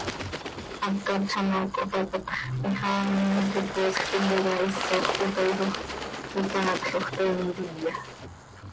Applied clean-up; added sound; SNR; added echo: none; Water / Bird; 7 dB; none.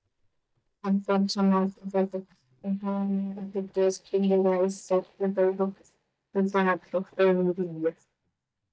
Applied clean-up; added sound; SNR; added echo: neural mask model DeepFilterNet 3.